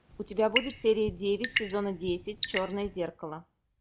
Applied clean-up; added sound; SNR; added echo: none; Drip / Sink (filling or washing) / Water tap, faucet / Water; 5 dB; none.